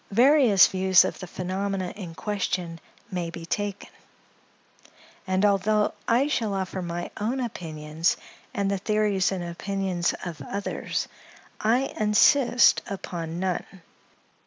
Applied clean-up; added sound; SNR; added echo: none; none; none; none.